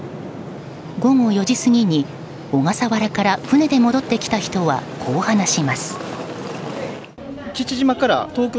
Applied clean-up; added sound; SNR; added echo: none; none; none; none.